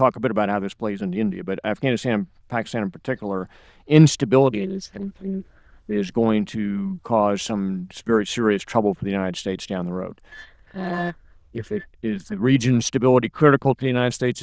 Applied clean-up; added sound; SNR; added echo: neural diffusion model UNIVERSE++.